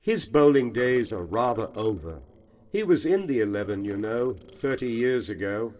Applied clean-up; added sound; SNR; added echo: neural separator model SepFormer DNS4.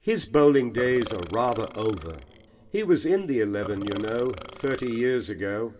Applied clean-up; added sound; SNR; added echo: none; Burping, eructation; 16 dB; reverberation time 1.9 s.